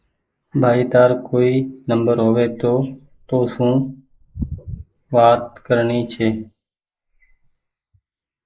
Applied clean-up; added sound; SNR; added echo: neural mask model Resemble Enhance denoiser.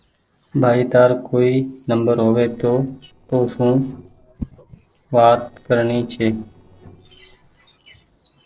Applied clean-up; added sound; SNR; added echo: neural separator model SepFormer DNS4.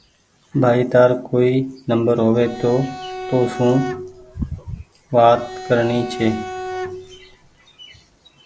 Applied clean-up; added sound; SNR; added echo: none; Bowed string instrument; 11 dB; none.